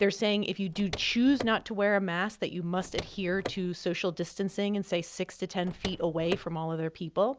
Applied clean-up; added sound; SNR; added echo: none; Car; 12 dB; none.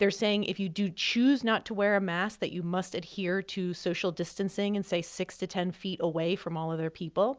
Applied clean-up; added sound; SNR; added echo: none; none; none; none.